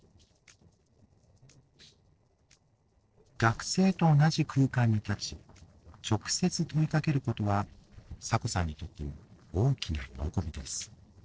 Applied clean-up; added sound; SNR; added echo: neural separator model SepFormer DNS4.